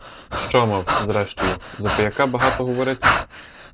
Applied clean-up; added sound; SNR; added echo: none; Breathing; 2 dB; none.